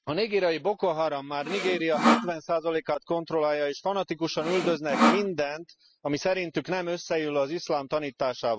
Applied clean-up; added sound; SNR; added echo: classical method spectral subtraction.